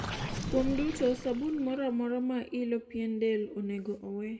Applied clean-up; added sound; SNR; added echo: none; Gurgling; 9 dB; reverberation time 1.2 s.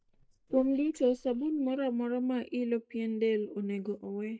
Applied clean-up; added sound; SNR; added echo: neural mask model DeepFilterNet 3.